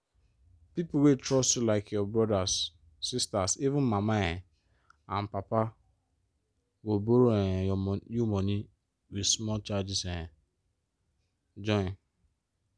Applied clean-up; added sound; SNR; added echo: none; none; none; none.